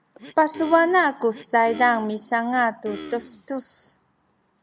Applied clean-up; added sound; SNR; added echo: none; Cough; 16 dB; none.